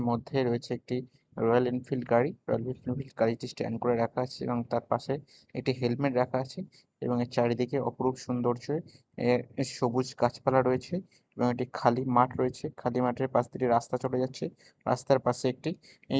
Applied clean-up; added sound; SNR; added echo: neural mask model Resemble Enhance denoiser.